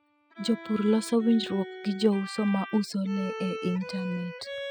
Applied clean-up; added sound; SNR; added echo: classical method spectral subtraction.